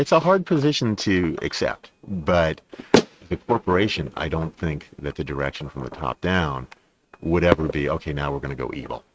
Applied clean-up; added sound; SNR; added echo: neural mask model RNNoise.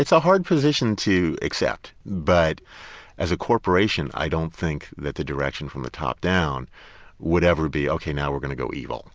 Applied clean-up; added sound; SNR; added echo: none; none; none; none.